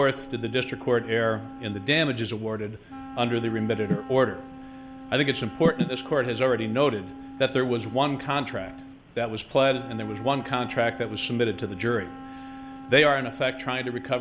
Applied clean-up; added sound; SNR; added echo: none; Wind instrument, woodwind instrument; 15 dB; none.